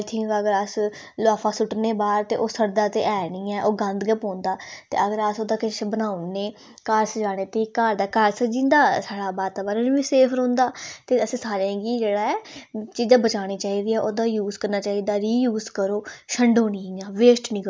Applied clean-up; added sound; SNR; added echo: none; none; none; none.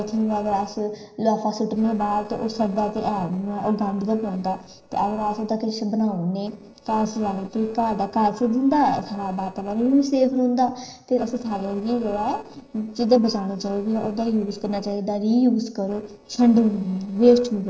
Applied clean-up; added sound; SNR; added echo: neural separator model SepFormer DNS4.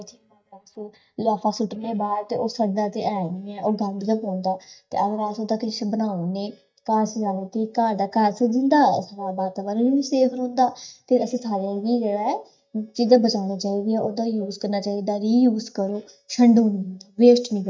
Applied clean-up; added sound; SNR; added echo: neural mask model DeepFilterNet 3.